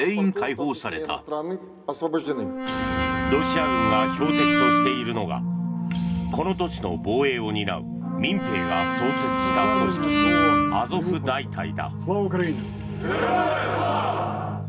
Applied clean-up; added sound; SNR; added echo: none; Brass instrument; -2 dB; reverberation time 0.3 s.